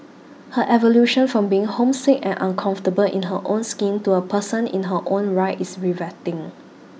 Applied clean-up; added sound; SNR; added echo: none; none; none; none.